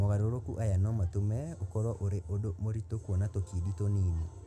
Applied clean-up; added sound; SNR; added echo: none; none; none; none.